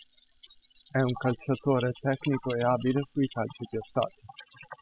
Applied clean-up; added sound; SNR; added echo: classical method spectral subtraction.